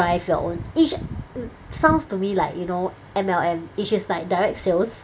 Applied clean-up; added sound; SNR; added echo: none; none; none; none.